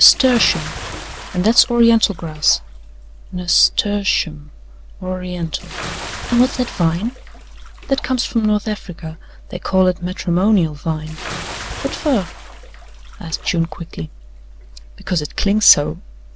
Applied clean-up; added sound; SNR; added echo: none; Bathtub (filling or washing) / Splash, splatter; 15 dB; none.